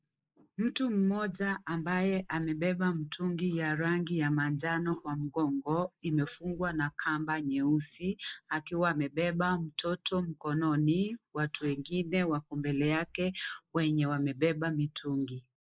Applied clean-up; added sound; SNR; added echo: neural mask model Resemble Enhance denoiser.